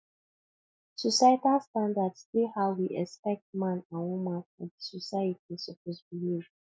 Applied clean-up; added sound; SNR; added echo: none; none; none; none.